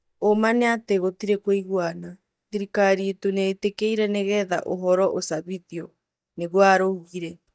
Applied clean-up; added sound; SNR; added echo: neural mask model DeepFilterNet 3.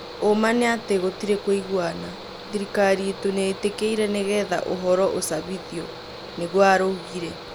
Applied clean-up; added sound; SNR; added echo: none; Mechanical fan; 14 dB; none.